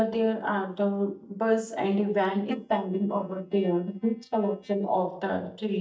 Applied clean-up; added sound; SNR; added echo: neural mask model DeepFilterNet 3.